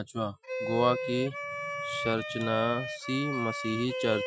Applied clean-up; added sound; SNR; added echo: classical method Wiener filter.